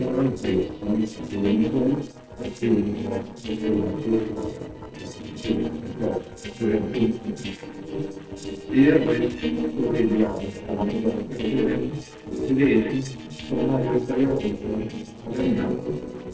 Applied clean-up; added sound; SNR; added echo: neural separator model SepFormer DNS4.